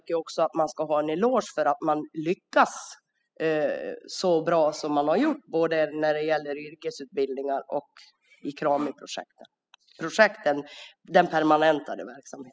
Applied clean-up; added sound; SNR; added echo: classical method spectral subtraction.